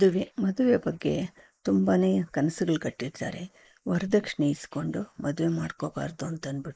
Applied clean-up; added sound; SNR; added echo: neural mask model Resemble Enhance denoiser.